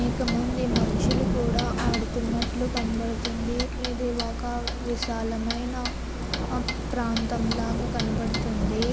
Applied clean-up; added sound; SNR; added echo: none; Clock + Rain / Thunderstorm; -2 dB; none.